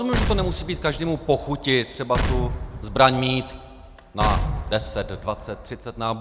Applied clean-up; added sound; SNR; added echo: none; Explosion; 4 dB; none.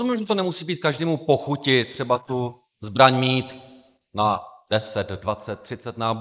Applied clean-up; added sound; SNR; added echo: neural mask model Resemble Enhance denoiser.